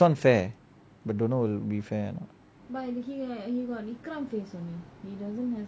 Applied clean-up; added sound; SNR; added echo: none; none; none; none.